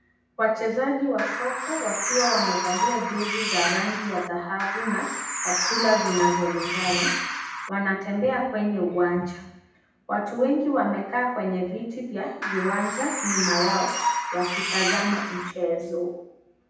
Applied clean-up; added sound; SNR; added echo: none; Bird; 0 dB; reverberation time 0.8 s.